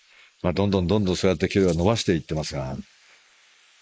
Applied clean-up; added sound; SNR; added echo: neural mask model Resemble Enhance denoiser.